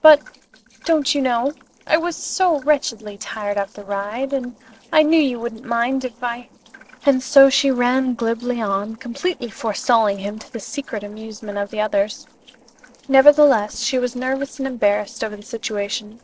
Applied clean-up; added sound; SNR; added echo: neural separator model SepFormer DNS4.